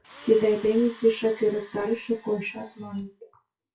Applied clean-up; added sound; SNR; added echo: classical method WPE with log-MMSE.